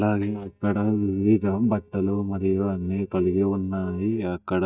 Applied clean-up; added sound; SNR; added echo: neural mask model DeepFilterNet 3.